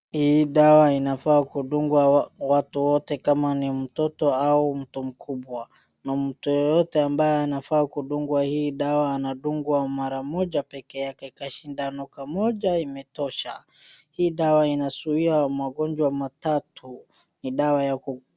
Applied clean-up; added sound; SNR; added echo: none; none; none; none.